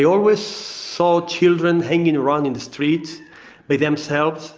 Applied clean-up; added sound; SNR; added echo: none; none; none; none.